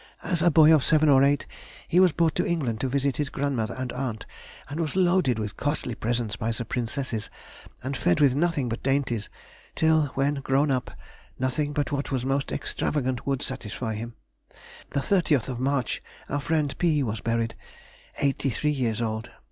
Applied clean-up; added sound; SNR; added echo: none; none; none; none.